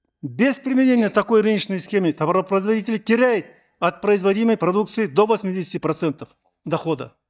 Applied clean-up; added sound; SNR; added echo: neural mask model DeepFilterNet 3.